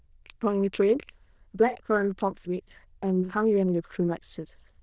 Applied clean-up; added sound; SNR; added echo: neural diffusion model UNIVERSE++.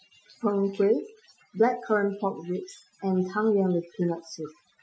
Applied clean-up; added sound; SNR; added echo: classical method Wiener filter.